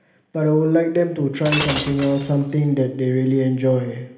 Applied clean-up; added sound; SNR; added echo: none; Shatter; 10 dB; reverberation time 1.0 s.